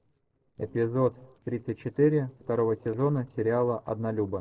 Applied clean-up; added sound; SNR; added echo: neural separator model SepFormer DNS4.